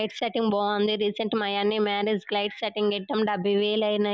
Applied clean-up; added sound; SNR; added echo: none; none; none; none.